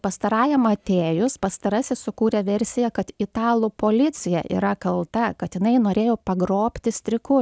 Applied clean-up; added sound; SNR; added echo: none; none; none; none.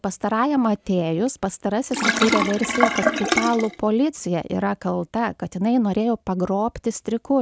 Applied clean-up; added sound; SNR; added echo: none; Sink (filling or washing); 1 dB; none.